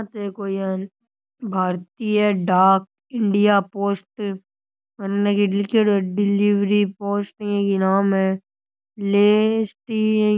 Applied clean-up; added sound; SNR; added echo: none; none; none; none.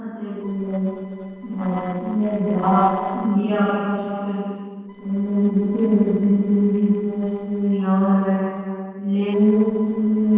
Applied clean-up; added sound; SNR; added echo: neural separator model SepFormer DNS4.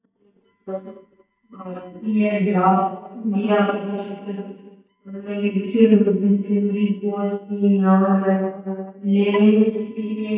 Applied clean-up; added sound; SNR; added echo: neural mask model DeepFilterNet 3.